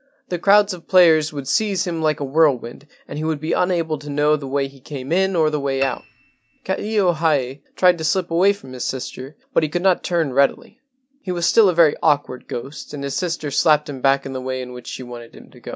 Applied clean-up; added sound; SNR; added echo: none; Piano; 17 dB; none.